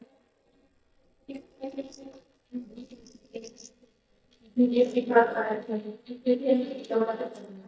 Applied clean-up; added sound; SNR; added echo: neural mask model DeepFilterNet 3.